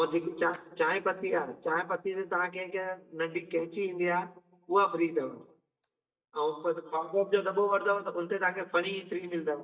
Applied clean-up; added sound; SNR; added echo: neural mask model DeepFilterNet 3.